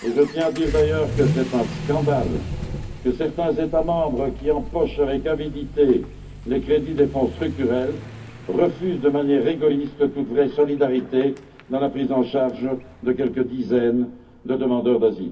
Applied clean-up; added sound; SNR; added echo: none; Accelerating, revving, vroom / Vehicle; 11 dB; reverberation time 0.3 s.